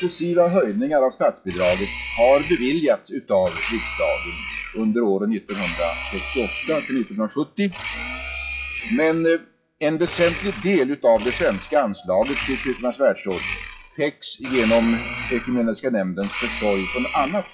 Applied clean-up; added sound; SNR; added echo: classical method WPE with log-MMSE.